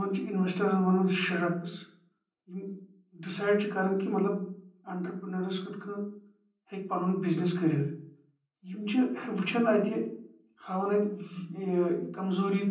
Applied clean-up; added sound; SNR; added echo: none; none; none; reverberation time 0.6 s.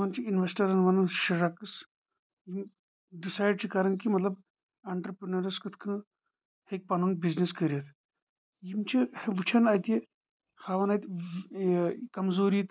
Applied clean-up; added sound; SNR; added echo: none; none; none; none.